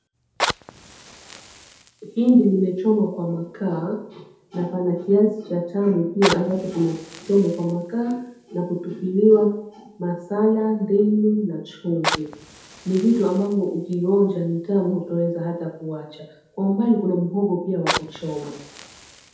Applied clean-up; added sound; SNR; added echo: none; Fire; 13 dB; reverberation time 0.8 s.